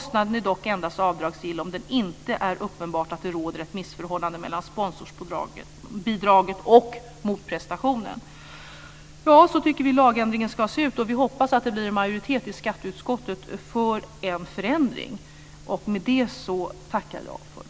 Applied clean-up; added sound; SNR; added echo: none; none; none; none.